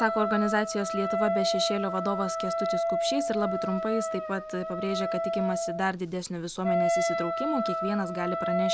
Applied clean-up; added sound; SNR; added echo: none; Wind instrument, woodwind instrument; 0 dB; none.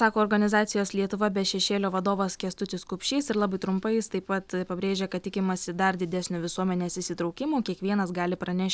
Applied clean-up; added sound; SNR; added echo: none; none; none; none.